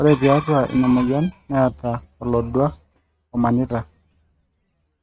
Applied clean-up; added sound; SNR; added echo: neural mask model RNNoise.